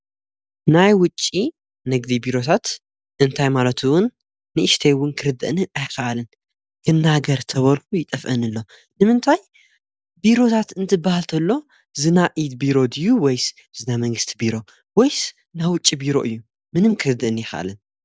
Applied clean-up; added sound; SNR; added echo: none; none; none; none.